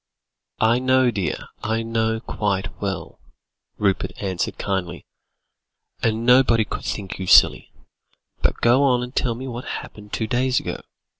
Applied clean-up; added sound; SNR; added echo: none; none; none; none.